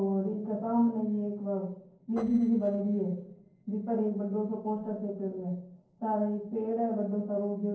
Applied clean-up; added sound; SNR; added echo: neural separator model SepFormer DNS4.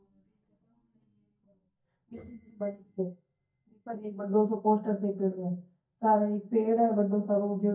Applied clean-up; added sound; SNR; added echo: neural mask model DeepFilterNet 3.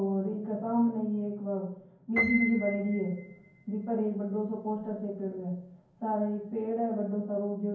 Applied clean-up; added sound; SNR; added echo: none; Piano; 10 dB; reverberation time 0.9 s.